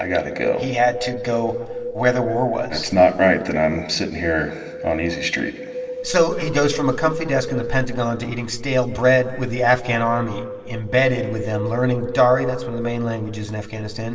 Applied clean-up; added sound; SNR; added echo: none; Wind; 11 dB; reverberation time 2.5 s.